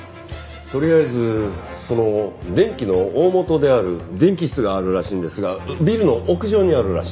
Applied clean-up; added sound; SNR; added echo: none; none; none; none.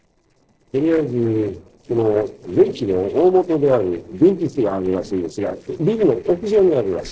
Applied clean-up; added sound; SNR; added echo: neural separator model SepFormer DNS4.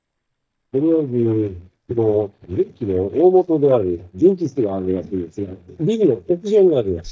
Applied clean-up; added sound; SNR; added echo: neural mask model DeepFilterNet 3.